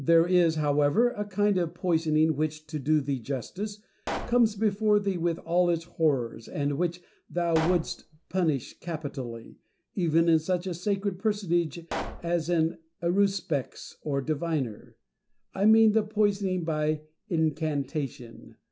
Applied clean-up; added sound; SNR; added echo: none; Explosion; 10 dB; none.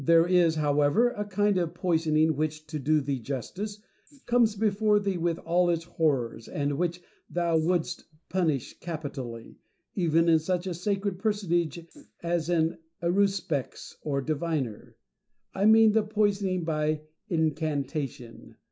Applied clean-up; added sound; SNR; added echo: neural mask model Resemble Enhance denoiser.